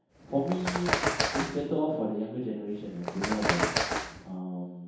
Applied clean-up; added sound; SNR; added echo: none; Bird; 0 dB; reverberation time 0.8 s.